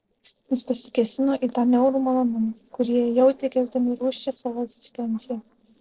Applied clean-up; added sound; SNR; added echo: neural separator model SepFormer DNS4.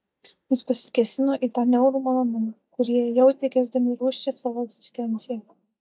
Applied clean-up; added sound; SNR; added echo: neural mask model DeepFilterNet 3.